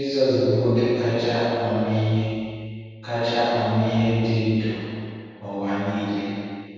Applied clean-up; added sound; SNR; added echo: none; none; none; reverberation time 2.2 s.